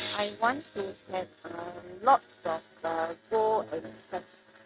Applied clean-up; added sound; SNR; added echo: neural mask model RNNoise.